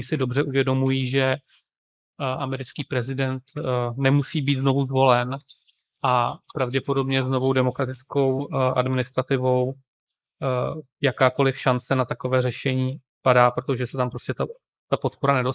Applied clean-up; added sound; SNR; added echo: neural mask model Resemble Enhance denoiser.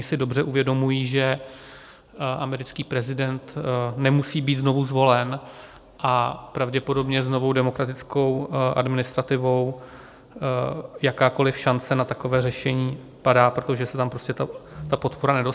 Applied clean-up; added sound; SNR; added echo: none; none; none; none.